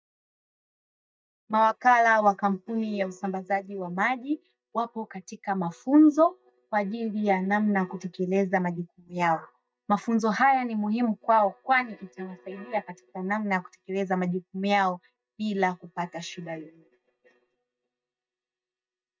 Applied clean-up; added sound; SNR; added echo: neural mask model DeepFilterNet 3.